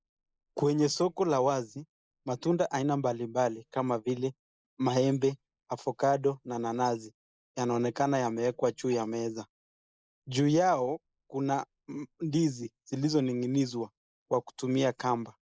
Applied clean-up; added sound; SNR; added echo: neural mask model Resemble Enhance denoiser.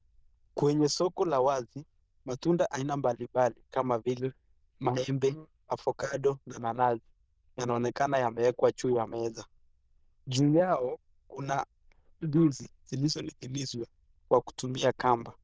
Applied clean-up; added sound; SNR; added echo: neural diffusion model UNIVERSE++.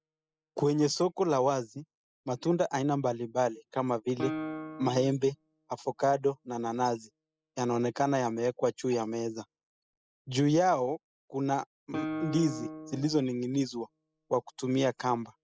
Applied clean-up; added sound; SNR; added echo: classical method spectral subtraction.